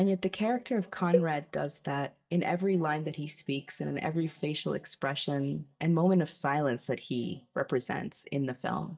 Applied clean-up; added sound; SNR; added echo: neural mask model DeepFilterNet 3.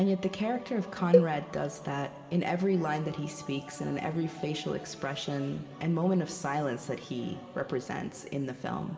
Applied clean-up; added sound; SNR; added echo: none; Cowbell; -1 dB; reverberation time 2.0 s.